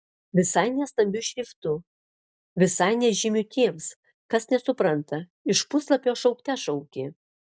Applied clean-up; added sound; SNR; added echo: none; none; none; none.